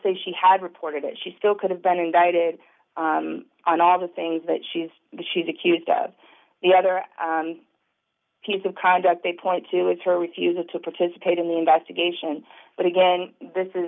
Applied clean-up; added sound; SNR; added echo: none; none; none; none.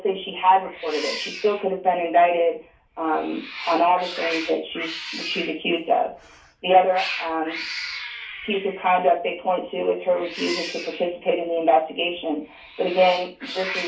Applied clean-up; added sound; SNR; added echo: none; Cat; 12 dB; reverberation time 0.3 s.